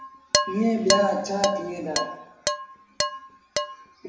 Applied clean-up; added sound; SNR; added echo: none; Dishes, pots, and pans; 1 dB; reverberation time 0.9 s.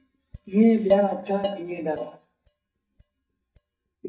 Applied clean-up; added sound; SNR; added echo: neural mask model DeepFilterNet 3.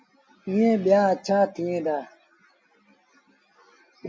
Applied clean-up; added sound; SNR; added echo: none; none; none; none.